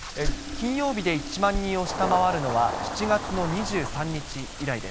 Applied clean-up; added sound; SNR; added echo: none; Engine starting + Wind; 5 dB; none.